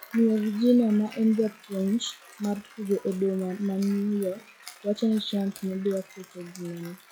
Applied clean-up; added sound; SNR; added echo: classical method log-MMSE.